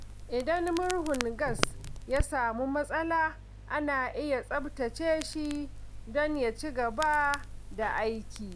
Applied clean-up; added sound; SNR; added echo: none; Crackle; 8 dB; none.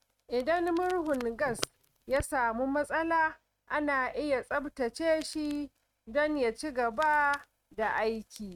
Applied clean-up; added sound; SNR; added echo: neural mask model RNNoise.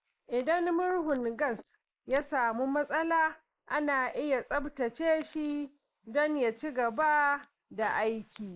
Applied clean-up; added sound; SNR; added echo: neural mask model Resemble Enhance denoiser.